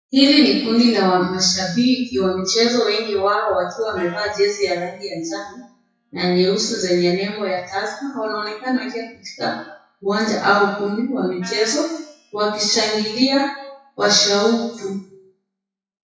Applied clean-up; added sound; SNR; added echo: classical method WPE with log-MMSE.